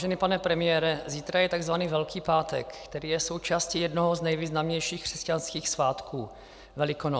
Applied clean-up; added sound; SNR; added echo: none; none; none; none.